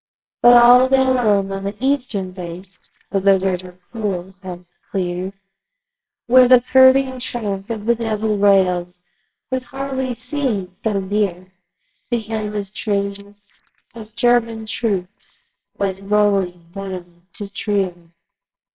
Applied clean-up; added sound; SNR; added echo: neural separator model SepFormer WHAMR!.